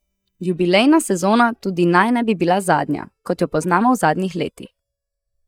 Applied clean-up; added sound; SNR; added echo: neural mask model DeepFilterNet 3.